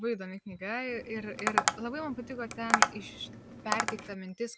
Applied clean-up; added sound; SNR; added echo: none; Tap; -4 dB; none.